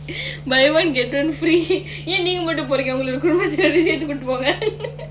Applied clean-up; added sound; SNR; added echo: none; none; none; none.